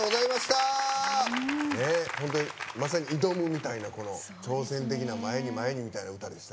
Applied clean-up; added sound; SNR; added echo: none; none; none; none.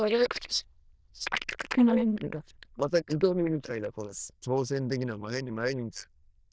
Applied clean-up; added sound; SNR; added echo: neural diffusion model UNIVERSE++.